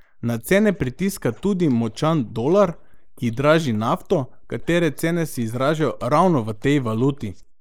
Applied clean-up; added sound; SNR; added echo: neural mask model Resemble Enhance denoiser.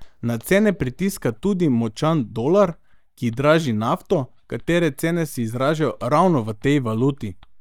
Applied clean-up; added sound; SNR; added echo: neural mask model DeepFilterNet 3.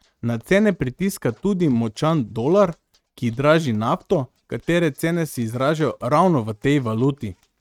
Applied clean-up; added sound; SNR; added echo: neural mask model RNNoise.